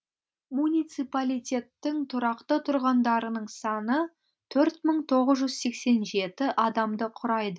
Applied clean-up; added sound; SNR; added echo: none; none; none; none.